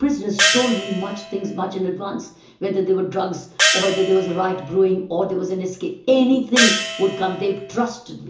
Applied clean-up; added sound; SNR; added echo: none; Gong; 1 dB; reverberation time 0.7 s.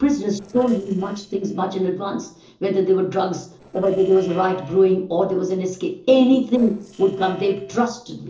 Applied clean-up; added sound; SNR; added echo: neural separator model SepFormer DNS4.